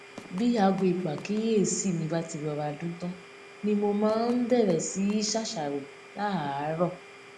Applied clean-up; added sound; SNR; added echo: none; Run + Domestic sounds, home sounds; 18 dB; none.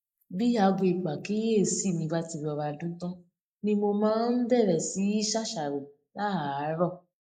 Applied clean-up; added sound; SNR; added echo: neural mask model Resemble Enhance denoiser.